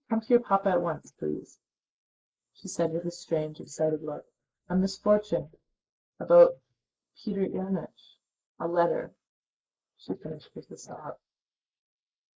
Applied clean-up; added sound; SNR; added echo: neural mask model Resemble Enhance denoiser.